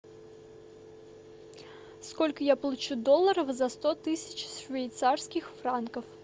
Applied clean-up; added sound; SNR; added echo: none; none; none; none.